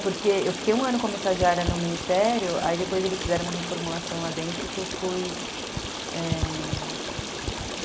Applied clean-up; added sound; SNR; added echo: none; Stream; 4 dB; none.